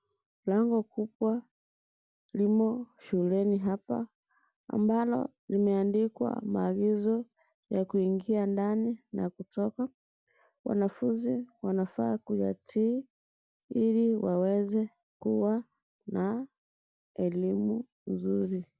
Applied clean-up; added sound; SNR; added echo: none; none; none; none.